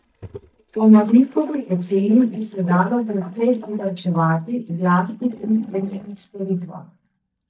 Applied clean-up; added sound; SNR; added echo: neural mask model DeepFilterNet 3.